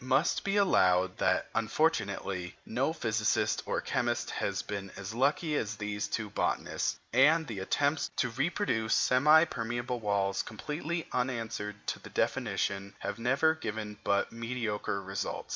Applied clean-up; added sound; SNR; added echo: none; none; none; none.